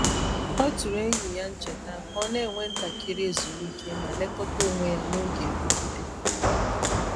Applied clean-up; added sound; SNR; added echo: none; Walk, footsteps; -3 dB; none.